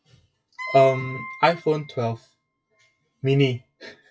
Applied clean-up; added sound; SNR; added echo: classical method WPE with log-MMSE.